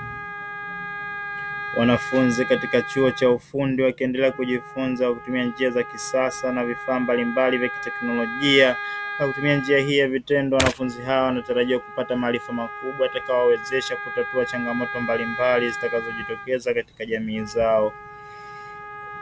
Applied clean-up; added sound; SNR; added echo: none; Wind instrument, woodwind instrument; 10 dB; none.